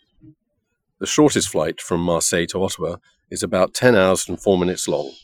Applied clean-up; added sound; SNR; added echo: classical method Wiener filter.